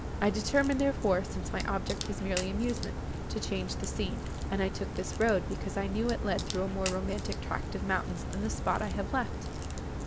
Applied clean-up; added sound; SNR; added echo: none; Crack; 3 dB; none.